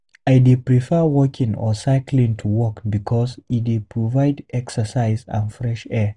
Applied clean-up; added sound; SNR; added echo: none; none; none; none.